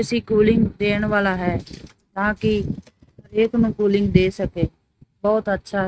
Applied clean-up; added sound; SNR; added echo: neural mask model RNNoise.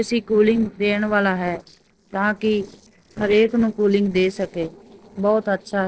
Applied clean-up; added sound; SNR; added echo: neural separator model SepFormer DNS4.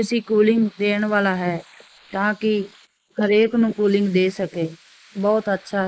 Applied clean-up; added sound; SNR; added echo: neural mask model Resemble Enhance denoiser.